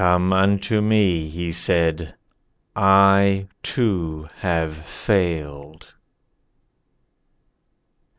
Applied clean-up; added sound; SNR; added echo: none; none; none; none.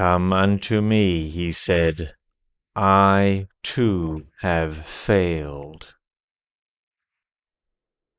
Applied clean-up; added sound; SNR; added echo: neural mask model Resemble Enhance denoiser.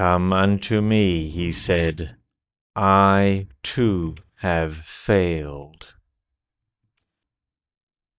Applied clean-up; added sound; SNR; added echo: neural mask model DeepFilterNet 3.